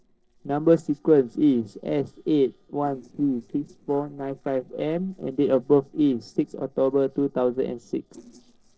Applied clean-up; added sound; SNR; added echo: neural separator model SepFormer DNS4.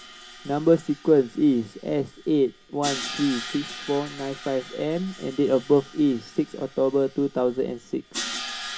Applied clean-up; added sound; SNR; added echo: none; Crash cymbal; 13 dB; reverberation time 0.3 s.